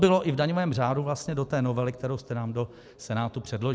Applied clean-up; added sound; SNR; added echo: none; none; none; none.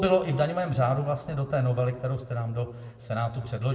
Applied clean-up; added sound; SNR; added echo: none; none; none; reverberation time 1.3 s.